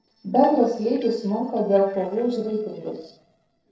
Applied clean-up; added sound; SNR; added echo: neural separator model SepFormer DNS4.